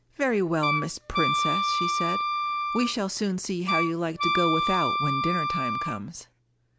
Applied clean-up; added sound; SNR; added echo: none; Wind instrument, woodwind instrument; -1 dB; none.